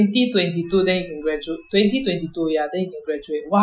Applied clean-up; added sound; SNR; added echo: classical method Wiener filter.